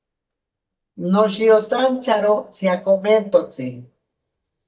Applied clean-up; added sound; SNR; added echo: neural mask model DeepFilterNet 3.